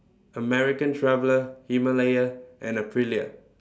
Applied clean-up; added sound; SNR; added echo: none; none; none; none.